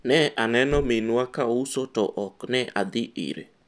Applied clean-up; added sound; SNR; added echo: none; Thump, thud; 17 dB; none.